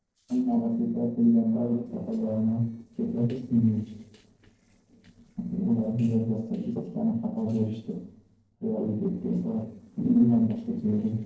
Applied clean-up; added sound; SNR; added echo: neural separator model SepFormer DNS4.